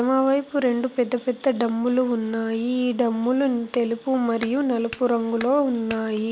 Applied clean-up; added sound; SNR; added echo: none; Clapping; 18 dB; none.